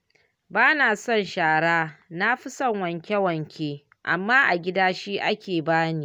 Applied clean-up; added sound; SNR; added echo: none; none; none; none.